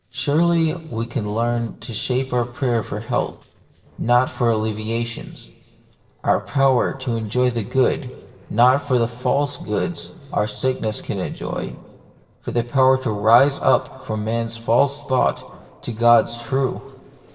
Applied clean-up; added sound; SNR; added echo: neural separator model SepFormer DNS4.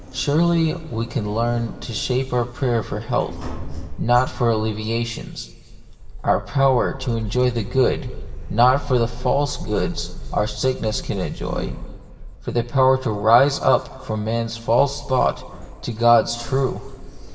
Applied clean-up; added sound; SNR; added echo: none; Sliding door; 10 dB; reverberation time 1.6 s.